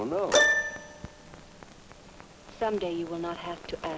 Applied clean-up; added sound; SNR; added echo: none; Keyboard (musical); -3 dB; none.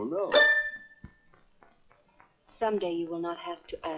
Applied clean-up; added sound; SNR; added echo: classical method log-MMSE.